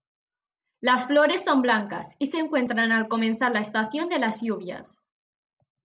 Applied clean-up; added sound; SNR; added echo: none; none; none; none.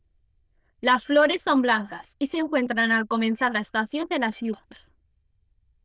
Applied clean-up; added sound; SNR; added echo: neural diffusion model UNIVERSE++.